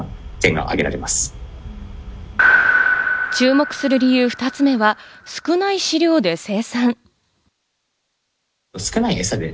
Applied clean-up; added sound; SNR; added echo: none; none; none; none.